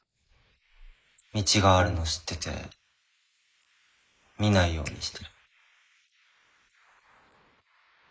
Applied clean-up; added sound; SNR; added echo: neural mask model Resemble Enhance denoiser.